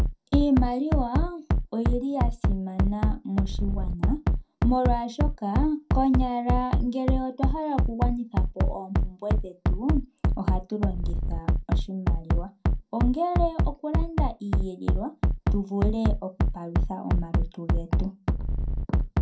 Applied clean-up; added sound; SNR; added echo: none; Bass drum; -4 dB; reverberation time 0.2 s.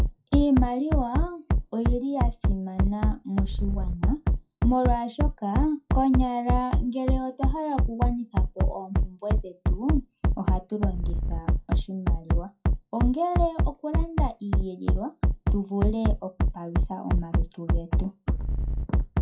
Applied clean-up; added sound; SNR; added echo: classical method WPE with log-MMSE.